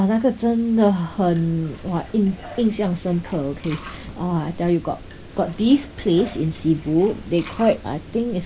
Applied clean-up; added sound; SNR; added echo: none; Liquid; 17 dB; none.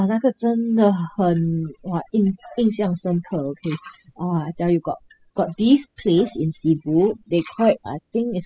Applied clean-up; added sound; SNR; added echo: classical method spectral subtraction.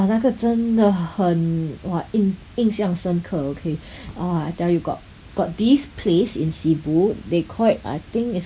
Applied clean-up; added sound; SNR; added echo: none; none; none; none.